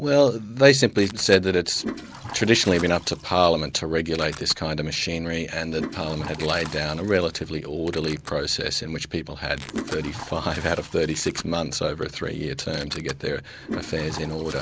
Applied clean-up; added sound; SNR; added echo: none; Domestic sounds, home sounds + Toilet flush; 15 dB; none.